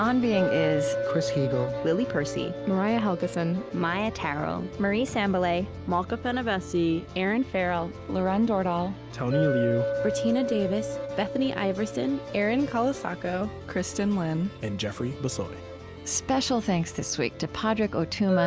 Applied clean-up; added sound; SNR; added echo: none; Chink, clink; 8 dB; none.